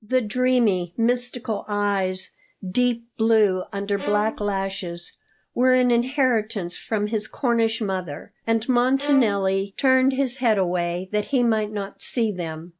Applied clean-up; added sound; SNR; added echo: neural mask model DeepFilterNet 3.